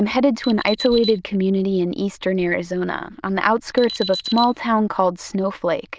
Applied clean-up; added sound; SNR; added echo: neural diffusion model UNIVERSE++.